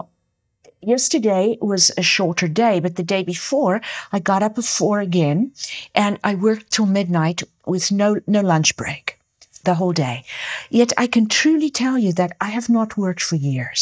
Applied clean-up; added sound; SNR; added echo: neural mask model DeepFilterNet 3.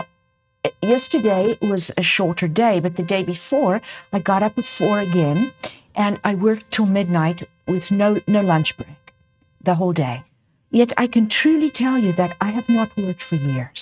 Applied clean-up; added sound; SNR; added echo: neural mask model RNNoise.